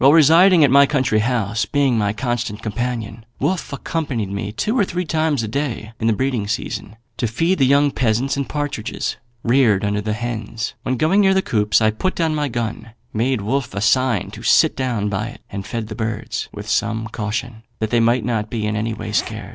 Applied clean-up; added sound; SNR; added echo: none; Zipper (clothing); 20 dB; none.